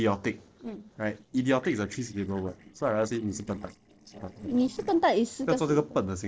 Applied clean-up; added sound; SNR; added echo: neural separator model SepFormer DNS4.